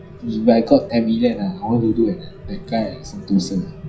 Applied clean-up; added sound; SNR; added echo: classical method WPE with log-MMSE.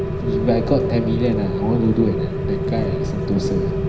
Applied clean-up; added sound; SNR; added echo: none; Rain; 0 dB; reverberation time 0.9 s.